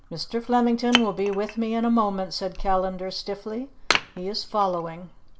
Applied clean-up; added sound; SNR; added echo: none; Wood; 8 dB; reverberation time 0.4 s.